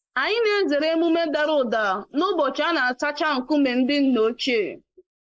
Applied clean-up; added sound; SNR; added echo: neural mask model Resemble Enhance denoiser.